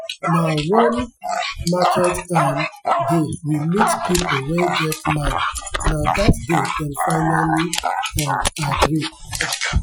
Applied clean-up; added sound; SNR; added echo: classical method Wiener filter.